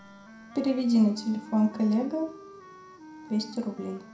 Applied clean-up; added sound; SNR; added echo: none; Wind instrument, woodwind instrument; 19 dB; reverberation time 0.5 s.